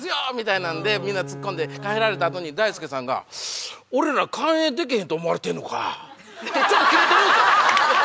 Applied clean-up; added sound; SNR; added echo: none; Bowed string instrument; 14 dB; none.